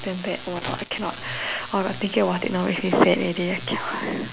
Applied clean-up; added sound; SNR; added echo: none; none; none; none.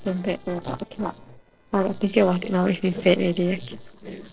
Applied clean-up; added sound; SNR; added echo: neural separator model SepFormer DNS4.